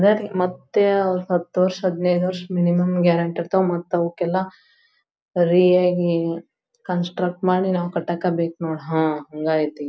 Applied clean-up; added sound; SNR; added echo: none; none; none; none.